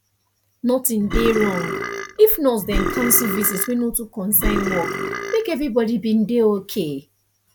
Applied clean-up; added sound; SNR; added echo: none; Burping, eructation; 5 dB; none.